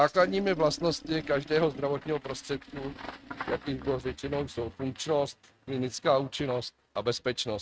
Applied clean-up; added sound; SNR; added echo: neural mask model RNNoise.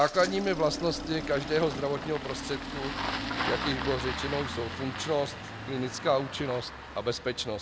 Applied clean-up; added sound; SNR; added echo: none; Engine starting; 6 dB; none.